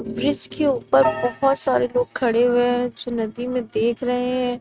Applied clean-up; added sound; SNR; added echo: neural mask model RNNoise.